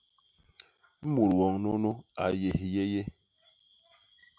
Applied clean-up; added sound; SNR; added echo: none; none; none; none.